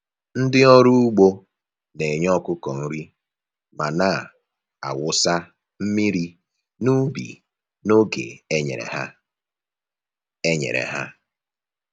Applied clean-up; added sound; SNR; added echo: none; none; none; none.